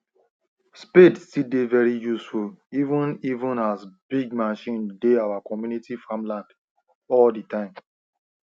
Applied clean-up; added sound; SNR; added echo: none; none; none; none.